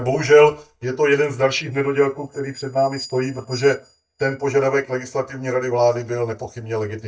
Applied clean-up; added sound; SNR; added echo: neural mask model DeepFilterNet 3.